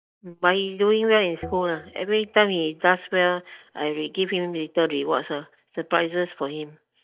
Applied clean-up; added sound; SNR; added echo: neural mask model DeepFilterNet 3.